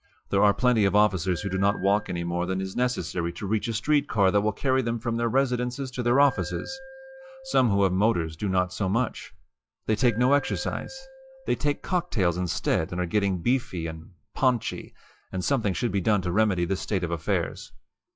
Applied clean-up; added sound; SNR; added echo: classical method log-MMSE.